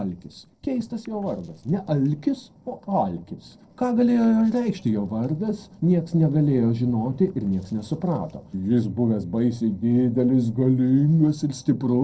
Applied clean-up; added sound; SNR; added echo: neural separator model SepFormer DNS4.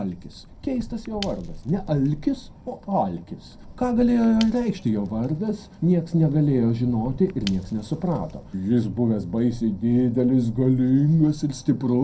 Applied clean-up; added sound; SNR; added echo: none; Shatter / Crushing; 19 dB; reverberation time 0.2 s.